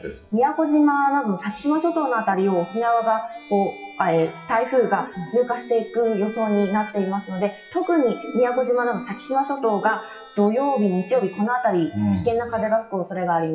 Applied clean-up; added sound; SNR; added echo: classical method WPE with log-MMSE.